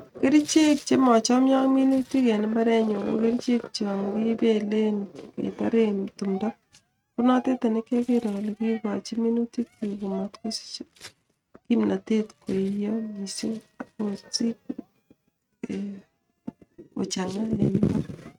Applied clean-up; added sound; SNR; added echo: neural mask model RNNoise.